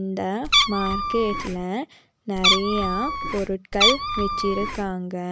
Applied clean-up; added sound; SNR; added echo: none; Meow; -3 dB; none.